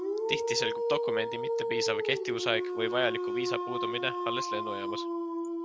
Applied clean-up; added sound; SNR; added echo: none; Dog; -2 dB; none.